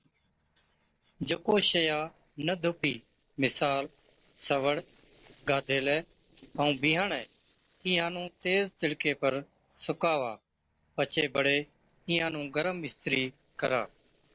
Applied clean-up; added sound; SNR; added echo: neural separator model SepFormer DNS4.